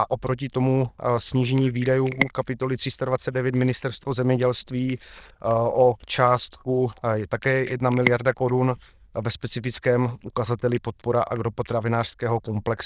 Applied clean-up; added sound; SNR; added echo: neural diffusion model UNIVERSE++.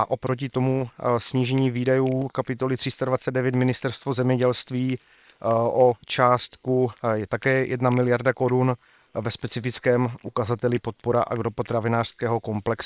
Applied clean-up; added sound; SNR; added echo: neural separator model SepFormer WHAM!.